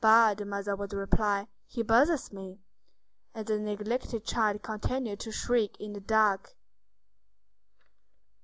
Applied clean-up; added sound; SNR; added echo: none; none; none; none.